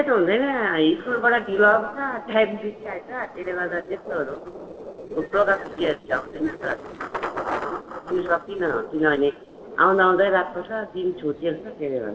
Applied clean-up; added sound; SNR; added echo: neural separator model SepFormer DNS4.